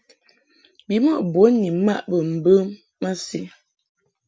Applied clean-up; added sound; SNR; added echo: none; none; none; none.